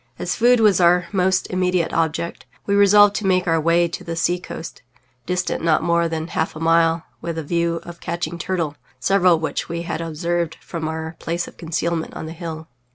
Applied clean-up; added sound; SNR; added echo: none; none; none; none.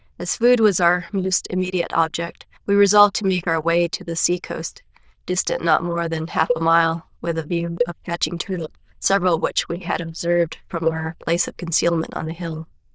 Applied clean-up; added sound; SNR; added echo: neural diffusion model UNIVERSE++.